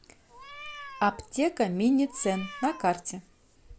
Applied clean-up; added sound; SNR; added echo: none; Meow; 16 dB; none.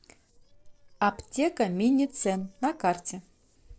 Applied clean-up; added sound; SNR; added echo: neural separator model SepFormer DNS4.